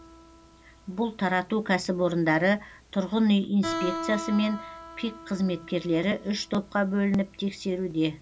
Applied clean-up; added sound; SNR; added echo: none; Guitar; 13 dB; none.